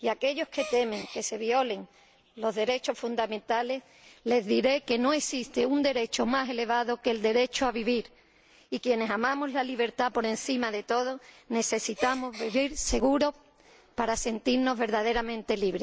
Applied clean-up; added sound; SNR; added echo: none; Gasp; 14 dB; none.